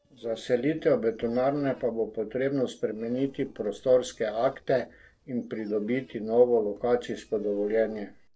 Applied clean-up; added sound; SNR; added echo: neural separator model SepFormer DNS4.